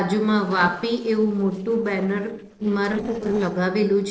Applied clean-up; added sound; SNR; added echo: neural separator model SepFormer DNS4.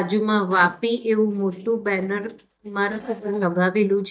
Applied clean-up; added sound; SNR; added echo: neural mask model DeepFilterNet 3.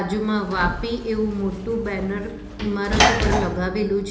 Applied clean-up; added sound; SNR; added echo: none; Sliding door / Slam; 2 dB; reverberation time 1.0 s.